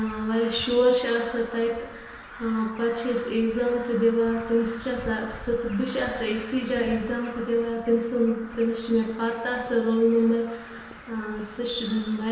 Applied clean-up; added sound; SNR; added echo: none; Crow; 17 dB; reverberation time 1.5 s.